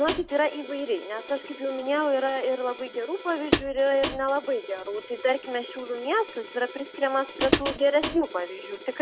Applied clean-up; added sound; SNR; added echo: none; Hi-hat; 7 dB; none.